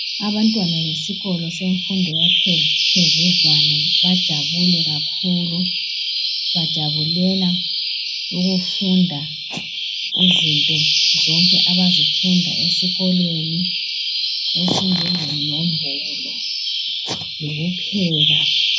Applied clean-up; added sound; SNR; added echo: none; Bird vocalization, bird call, bird song; -3 dB; reverberation time 0.4 s.